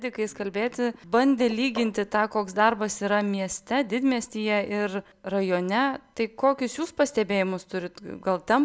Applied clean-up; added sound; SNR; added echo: none; Tap; 15 dB; none.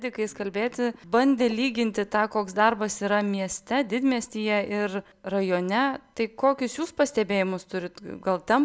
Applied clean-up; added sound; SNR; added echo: none; none; none; none.